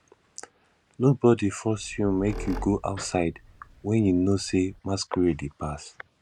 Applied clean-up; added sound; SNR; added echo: none; Squeak; 14 dB; none.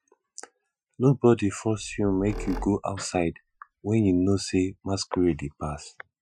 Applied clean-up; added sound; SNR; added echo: classical method Wiener filter.